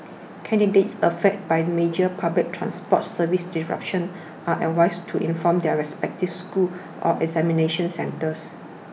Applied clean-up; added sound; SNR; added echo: none; none; none; none.